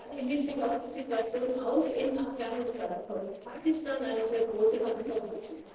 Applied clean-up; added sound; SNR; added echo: neural separator model SepFormer DNS4.